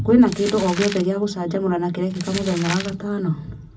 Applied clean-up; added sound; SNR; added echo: none; Crumpling, crinkling; 14 dB; reverberation time 0.4 s.